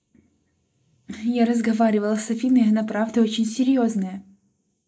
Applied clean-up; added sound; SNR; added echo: neural mask model Resemble Enhance denoiser.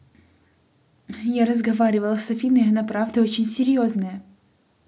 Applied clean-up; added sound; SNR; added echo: none; none; none; none.